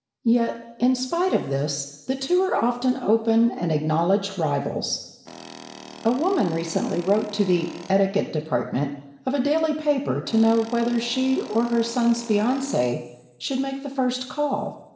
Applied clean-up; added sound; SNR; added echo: none; Tools; 17 dB; reverberation time 1.0 s.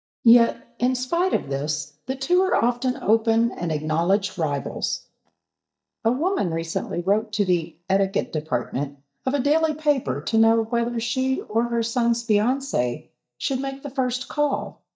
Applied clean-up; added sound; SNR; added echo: neural mask model DeepFilterNet 3.